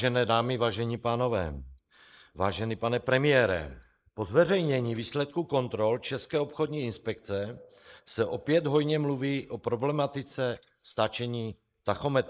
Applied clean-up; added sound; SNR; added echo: neural mask model Resemble Enhance denoiser.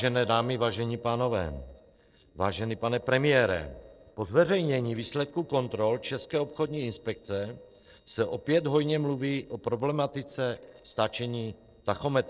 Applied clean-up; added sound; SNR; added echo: neural separator model SepFormer DNS4.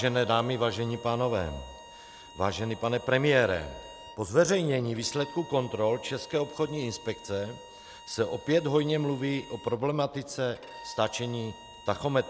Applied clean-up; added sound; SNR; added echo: none; Bowed string instrument; 20 dB; none.